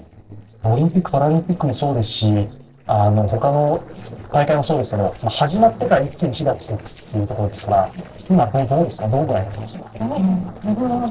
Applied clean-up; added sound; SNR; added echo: neural separator model SepFormer DNS4.